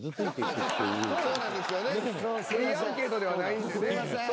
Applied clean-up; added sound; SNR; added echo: none; none; none; none.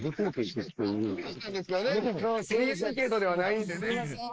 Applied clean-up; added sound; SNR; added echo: neural mask model Resemble Enhance denoiser.